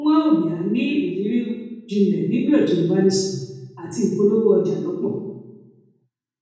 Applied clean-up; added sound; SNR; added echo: none; none; none; reverberation time 1.1 s.